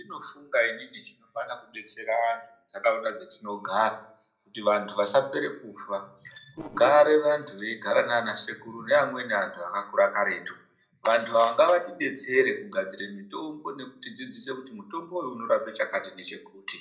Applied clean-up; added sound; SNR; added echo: neural separator model SepFormer DNS4.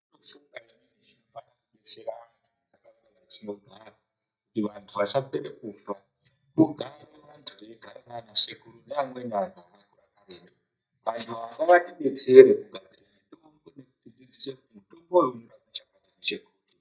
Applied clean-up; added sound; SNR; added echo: neural mask model DeepFilterNet 3.